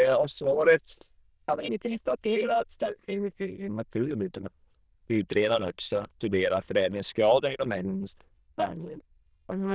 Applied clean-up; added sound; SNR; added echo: neural diffusion model UNIVERSE++.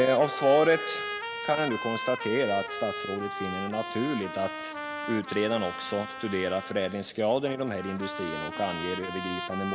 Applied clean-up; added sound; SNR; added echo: none; Trumpet; 7 dB; none.